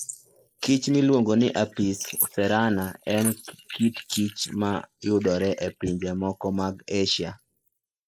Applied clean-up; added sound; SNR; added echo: neural mask model Resemble Enhance denoiser.